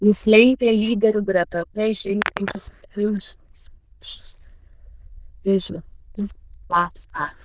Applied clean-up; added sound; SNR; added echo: neural diffusion model UNIVERSE++.